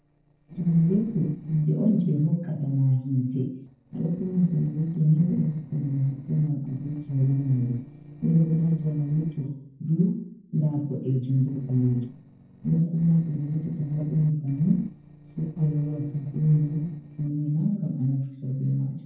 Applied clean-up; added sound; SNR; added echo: neural separator model SepFormer DNS4.